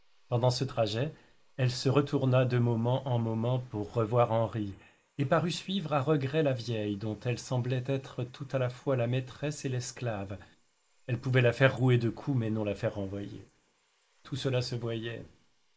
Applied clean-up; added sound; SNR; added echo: neural mask model Resemble Enhance denoiser.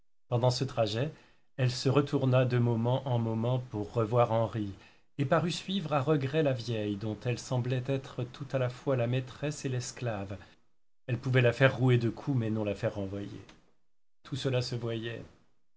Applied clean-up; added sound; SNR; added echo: none; none; none; none.